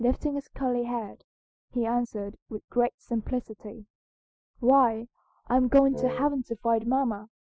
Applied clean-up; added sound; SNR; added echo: classical method Wiener filter.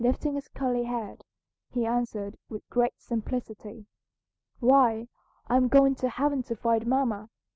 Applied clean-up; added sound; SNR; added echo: none; none; none; none.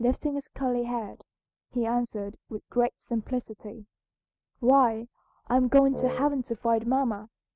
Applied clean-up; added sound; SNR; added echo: neural mask model RNNoise.